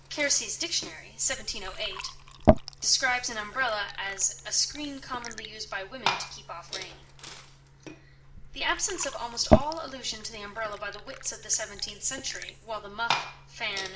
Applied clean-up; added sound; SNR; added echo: none; Fill (with liquid) / Glass; 0 dB; reverberation time 1.3 s.